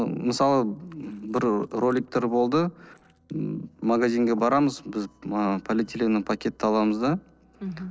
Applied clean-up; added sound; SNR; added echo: neural separator model SepFormer DNS4.